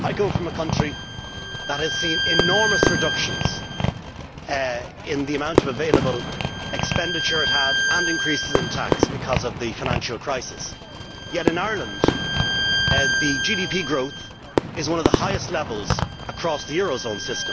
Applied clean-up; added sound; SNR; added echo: none; Bowed string instrument + Fireworks; -3 dB; none.